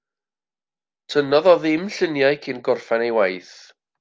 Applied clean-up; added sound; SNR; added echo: none; none; none; none.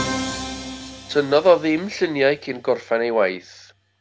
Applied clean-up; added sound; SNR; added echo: none; Musical instrument; 12 dB; none.